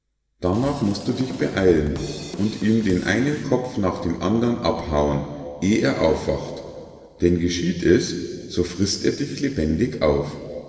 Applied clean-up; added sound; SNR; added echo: none; Drum kit; 14 dB; reverberation time 2.5 s.